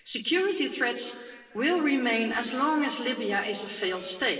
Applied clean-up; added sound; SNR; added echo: none; Hi-hat; 18 dB; reverberation time 2.0 s.